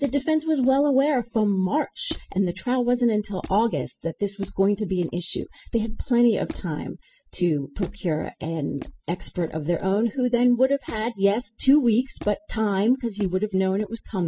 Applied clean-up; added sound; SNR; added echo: classical method spectral subtraction.